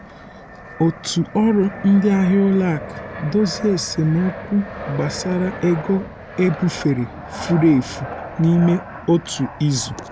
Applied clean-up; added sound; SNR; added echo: none; Fixed-wing aircraft, airplane; 13 dB; none.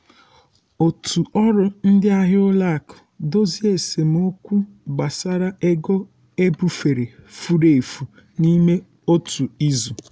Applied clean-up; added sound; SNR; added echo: none; none; none; none.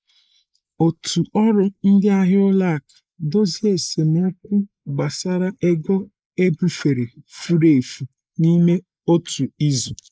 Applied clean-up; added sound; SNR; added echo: neural mask model Resemble Enhance denoiser.